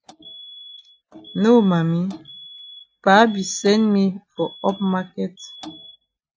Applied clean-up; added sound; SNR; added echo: neural mask model RNNoise.